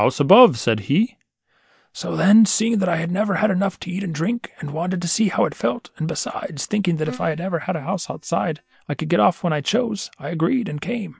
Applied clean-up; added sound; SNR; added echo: neural mask model DeepFilterNet 3.